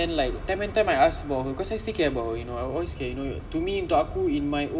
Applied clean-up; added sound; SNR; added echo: none; Engine starting; 19 dB; reverberation time 0.9 s.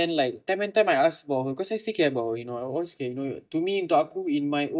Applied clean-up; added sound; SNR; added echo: neural mask model DeepFilterNet 3.